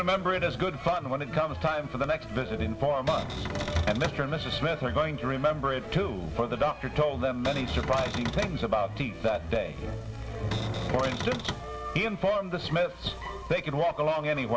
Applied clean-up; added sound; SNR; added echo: none; Cupboard open or close; 6 dB; reverberation time 1.1 s.